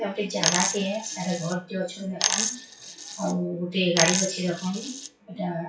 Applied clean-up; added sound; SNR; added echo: classical method WPE with log-MMSE.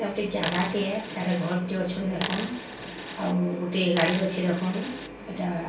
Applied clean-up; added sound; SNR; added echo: none; Coin (dropping); 4 dB; reverberation time 0.4 s.